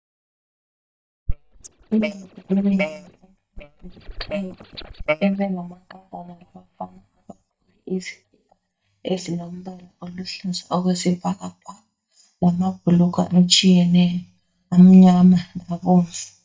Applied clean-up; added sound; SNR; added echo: neural mask model DeepFilterNet 3.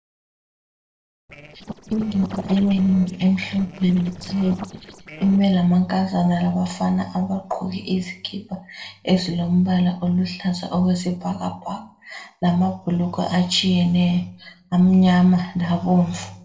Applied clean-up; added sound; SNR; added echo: neural separator model SepFormer DNS4.